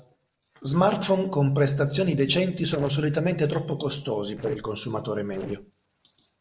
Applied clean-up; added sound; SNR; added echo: neural separator model SepFormer DNS4.